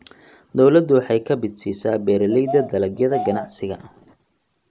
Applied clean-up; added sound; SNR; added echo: none; Bird vocalization, bird call, bird song; 12 dB; none.